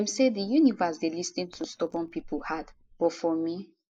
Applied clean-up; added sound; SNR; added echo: neural mask model Resemble Enhance denoiser.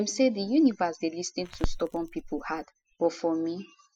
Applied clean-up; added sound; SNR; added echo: classical method spectral subtraction.